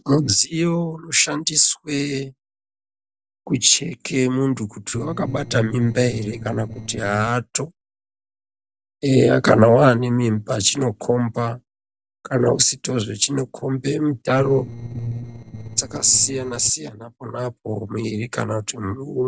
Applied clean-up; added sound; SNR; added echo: neural separator model SepFormer DNS4.